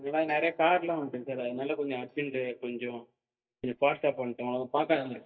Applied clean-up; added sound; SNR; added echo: neural mask model DeepFilterNet 3.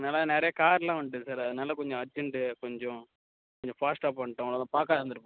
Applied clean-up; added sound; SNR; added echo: none; none; none; none.